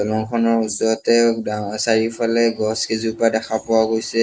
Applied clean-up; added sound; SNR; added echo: neural mask model Resemble Enhance denoiser.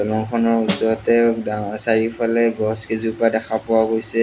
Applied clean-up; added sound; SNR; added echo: none; Snare drum; 8 dB; none.